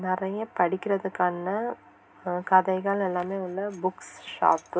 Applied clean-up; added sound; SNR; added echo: none; none; none; reverberation time 0.3 s.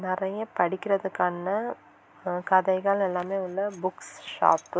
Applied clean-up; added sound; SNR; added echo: none; none; none; none.